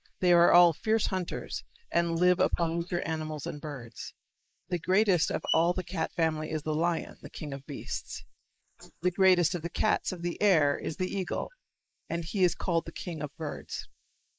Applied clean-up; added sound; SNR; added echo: neural mask model Resemble Enhance denoiser.